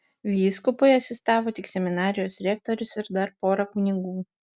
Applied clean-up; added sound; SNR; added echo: none; none; none; none.